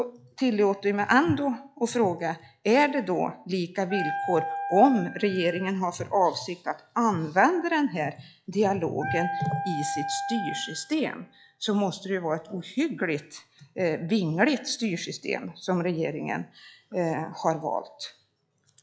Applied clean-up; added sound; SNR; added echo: classical method log-MMSE.